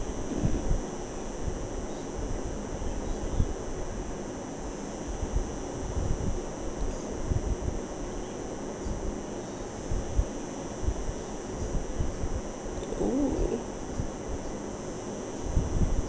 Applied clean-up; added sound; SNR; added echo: none; Insect; 19 dB; none.